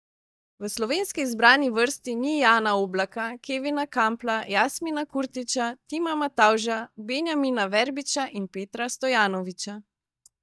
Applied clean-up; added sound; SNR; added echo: neural mask model DeepFilterNet 3.